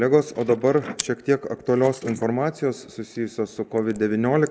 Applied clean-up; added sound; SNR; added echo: neural mask model Resemble Enhance denoiser.